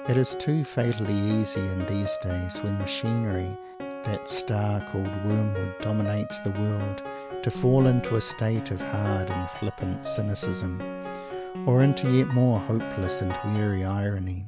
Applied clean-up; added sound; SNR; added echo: none; Piano; 9 dB; none.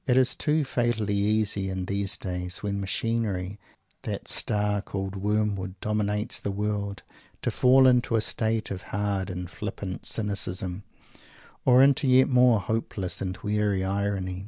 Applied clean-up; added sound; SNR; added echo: none; none; none; none.